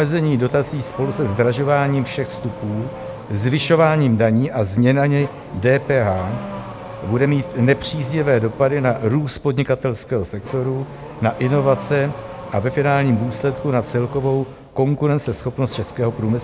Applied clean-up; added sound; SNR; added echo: none; Accelerating, revving, vroom / Car; 14 dB; none.